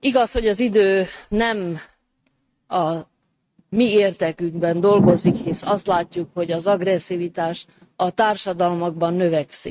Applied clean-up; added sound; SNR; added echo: neural mask model RNNoise.